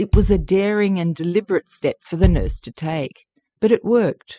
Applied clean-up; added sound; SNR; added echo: classical method spectral subtraction.